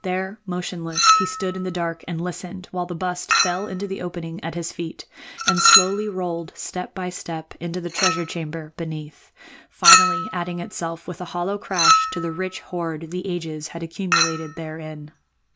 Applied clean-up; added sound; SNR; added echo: none; Chink, clink; -3 dB; none.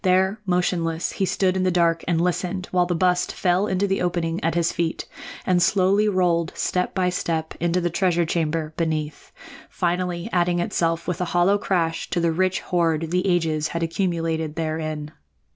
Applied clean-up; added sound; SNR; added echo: none; none; none; none.